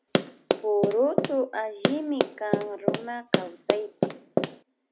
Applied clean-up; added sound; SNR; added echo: none; Run; -2 dB; none.